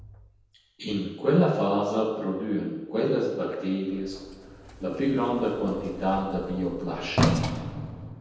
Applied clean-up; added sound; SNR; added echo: none; Sliding door; 7 dB; reverberation time 1.1 s.